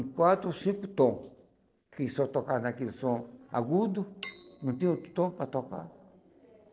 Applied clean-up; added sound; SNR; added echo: neural separator model SepFormer DNS4.